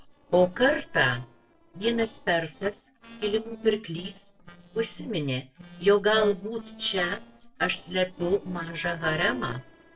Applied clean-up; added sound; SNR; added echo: neural separator model SepFormer DNS4.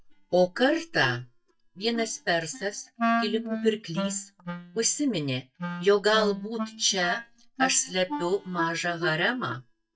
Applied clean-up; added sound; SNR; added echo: neural mask model DeepFilterNet 3.